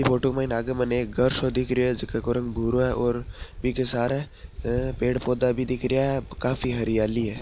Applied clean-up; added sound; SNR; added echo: none; Bicycle; 13 dB; none.